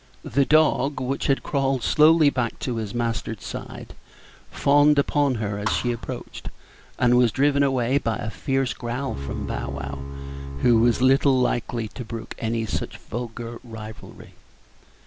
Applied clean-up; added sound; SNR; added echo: none; Thump, thud + Bowed string instrument; 9 dB; none.